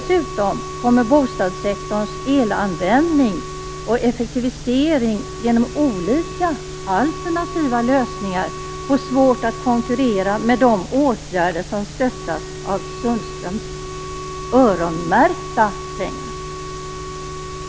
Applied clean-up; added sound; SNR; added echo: none; Wind instrument, woodwind instrument; 13 dB; none.